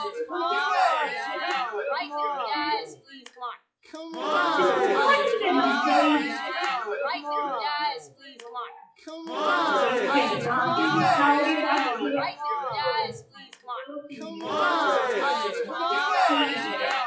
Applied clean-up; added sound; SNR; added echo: classical method WPE with log-MMSE.